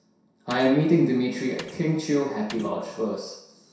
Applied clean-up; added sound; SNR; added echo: none; Mechanisms; 19 dB; reverberation time 0.7 s.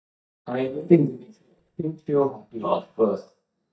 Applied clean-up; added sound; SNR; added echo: neural mask model DeepFilterNet 3.